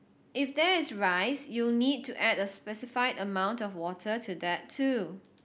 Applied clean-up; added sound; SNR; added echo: none; none; none; none.